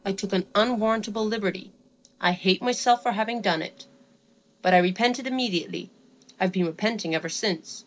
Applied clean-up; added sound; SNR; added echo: neural separator model SepFormer DNS4.